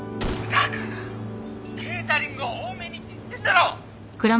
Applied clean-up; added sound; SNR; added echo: none; Gunshot, gunfire; 12 dB; none.